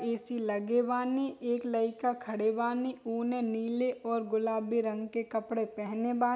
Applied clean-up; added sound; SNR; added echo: none; none; none; none.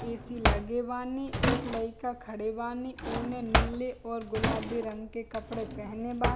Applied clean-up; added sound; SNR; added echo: none; Drawer open or close; -2 dB; none.